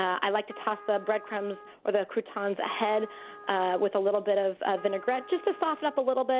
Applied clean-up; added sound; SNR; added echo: none; Trumpet; 20 dB; none.